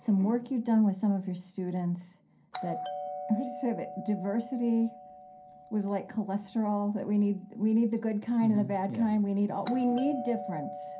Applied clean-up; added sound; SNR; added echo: none; Doorbell; 13 dB; reverberation time 0.3 s.